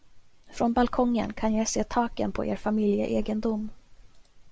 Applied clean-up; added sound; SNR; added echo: none; none; none; none.